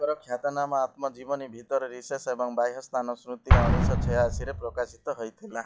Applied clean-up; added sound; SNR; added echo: classical method log-MMSE.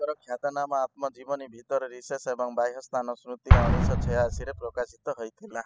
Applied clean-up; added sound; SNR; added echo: classical method spectral subtraction.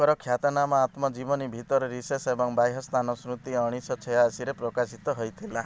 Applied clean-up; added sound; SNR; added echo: none; none; none; none.